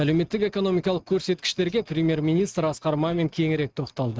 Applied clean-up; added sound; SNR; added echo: neural mask model RNNoise.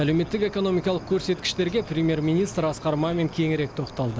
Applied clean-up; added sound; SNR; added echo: none; Cricket; 16 dB; none.